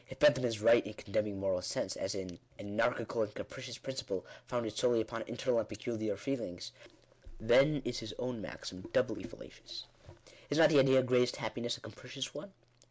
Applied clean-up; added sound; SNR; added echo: none; none; none; none.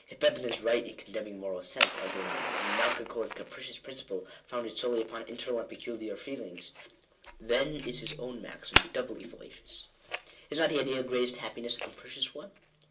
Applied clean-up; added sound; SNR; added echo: none; Fire; 3 dB; reverberation time 0.2 s.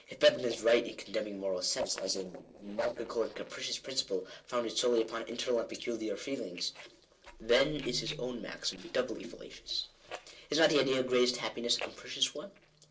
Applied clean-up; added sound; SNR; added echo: neural separator model SepFormer DNS4.